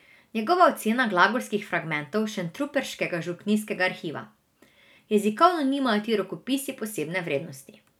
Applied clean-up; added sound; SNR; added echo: none; none; none; none.